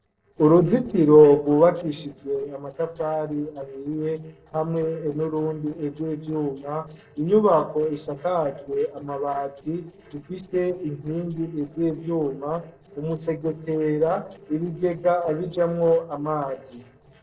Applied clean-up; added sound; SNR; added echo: neural separator model SepFormer DNS4.